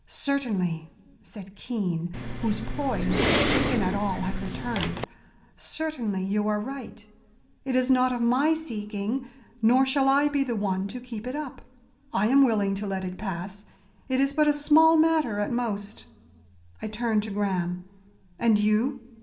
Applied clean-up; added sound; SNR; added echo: none; Respiratory sounds; 0 dB; reverberation time 0.7 s.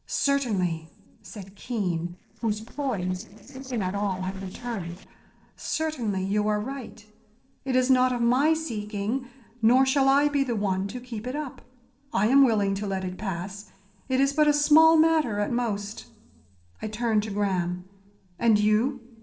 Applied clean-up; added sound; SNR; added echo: neural separator model SepFormer DNS4.